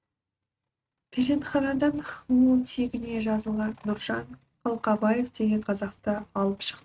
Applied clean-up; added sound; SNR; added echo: neural mask model RNNoise.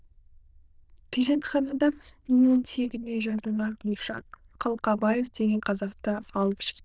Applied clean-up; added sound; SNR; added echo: neural diffusion model UNIVERSE++.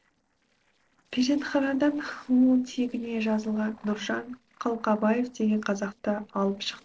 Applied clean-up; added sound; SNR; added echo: neural separator model SepFormer DNS4.